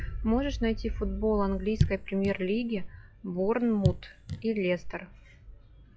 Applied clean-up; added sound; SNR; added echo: classical method log-MMSE.